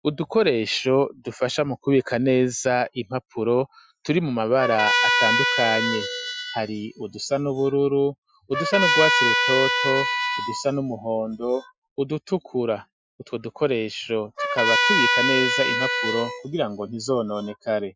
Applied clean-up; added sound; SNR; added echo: classical method Wiener filter.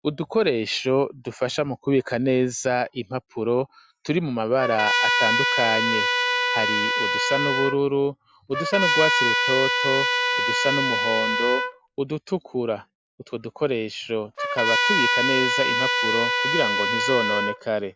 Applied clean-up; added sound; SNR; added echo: none; Trumpet; -3 dB; none.